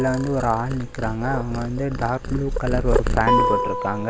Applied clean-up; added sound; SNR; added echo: none; Guitar + Purr; 0 dB; none.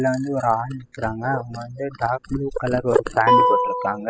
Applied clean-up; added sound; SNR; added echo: classical method spectral subtraction.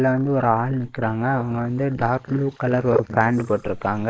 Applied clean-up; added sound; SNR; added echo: neural mask model Resemble Enhance denoiser.